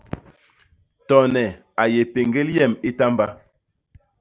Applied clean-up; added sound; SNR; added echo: none; none; none; none.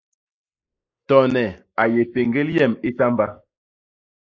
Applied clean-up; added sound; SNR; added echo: neural mask model Resemble Enhance denoiser.